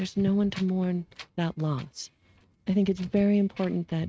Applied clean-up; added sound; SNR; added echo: neural mask model RNNoise.